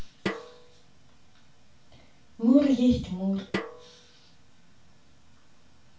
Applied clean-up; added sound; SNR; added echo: none; Snare drum; 10 dB; reverberation time 0.2 s.